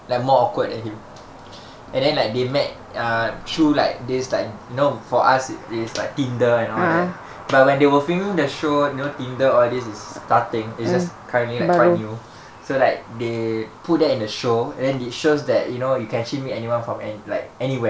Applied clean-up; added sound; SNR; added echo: none; none; none; none.